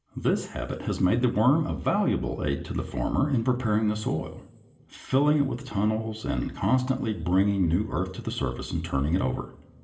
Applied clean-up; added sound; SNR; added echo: none; none; none; reverberation time 1.4 s.